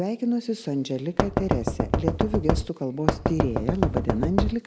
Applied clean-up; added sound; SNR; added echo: none; Knock; -3 dB; none.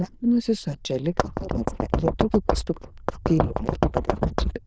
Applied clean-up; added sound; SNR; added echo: neural diffusion model UNIVERSE++.